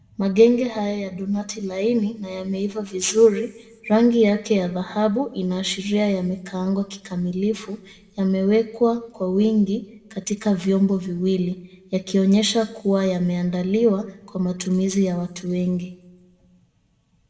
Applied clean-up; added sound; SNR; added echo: none; none; none; reverberation time 0.7 s.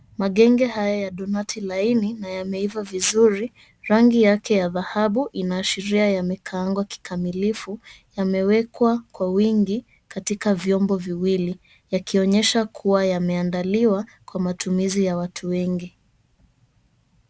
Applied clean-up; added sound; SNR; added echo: none; none; none; none.